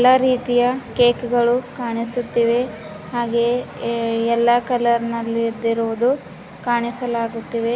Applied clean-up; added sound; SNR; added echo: none; none; none; none.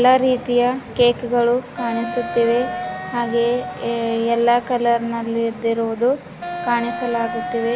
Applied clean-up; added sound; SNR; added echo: none; Wind instrument, woodwind instrument; 12 dB; none.